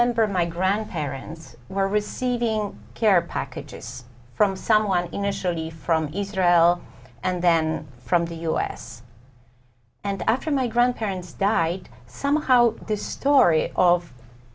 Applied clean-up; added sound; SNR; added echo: none; none; none; none.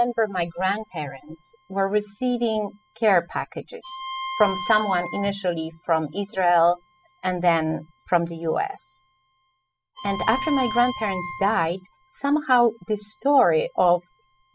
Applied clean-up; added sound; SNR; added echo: classical method spectral subtraction.